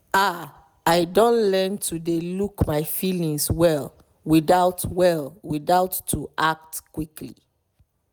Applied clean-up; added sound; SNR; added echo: none; none; none; none.